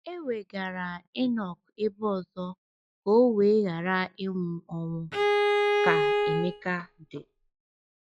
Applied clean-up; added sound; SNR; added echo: classical method log-MMSE.